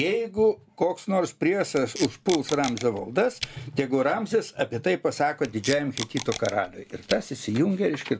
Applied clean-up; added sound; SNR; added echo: none; Packing tape, duct tape; 12 dB; none.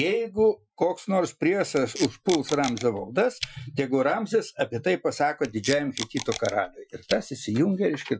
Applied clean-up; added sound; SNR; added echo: classical method Wiener filter.